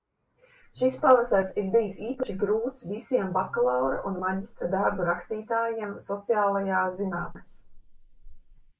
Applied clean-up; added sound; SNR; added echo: neural mask model Resemble Enhance denoiser.